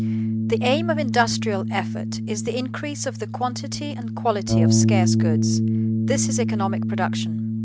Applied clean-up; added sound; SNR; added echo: none; Bass guitar; -4 dB; none.